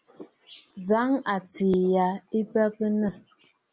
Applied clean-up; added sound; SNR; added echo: none; none; none; none.